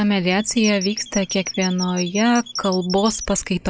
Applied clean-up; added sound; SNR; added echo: none; Squeak / Chirp, tweet; 11 dB; none.